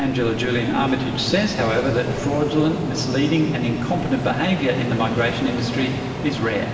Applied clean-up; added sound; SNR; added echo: none; Ocean; 8 dB; reverberation time 2.7 s.